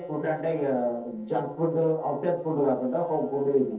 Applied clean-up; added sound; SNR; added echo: neural separator model SepFormer DNS4.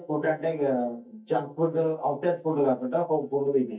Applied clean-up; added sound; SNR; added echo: neural mask model DeepFilterNet 3.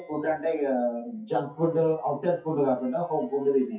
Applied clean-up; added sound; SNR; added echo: classical method WPE with log-MMSE.